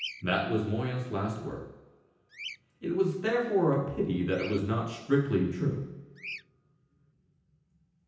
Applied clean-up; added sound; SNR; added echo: none; Bird vocalization, bird call, bird song; 18 dB; reverberation time 0.9 s.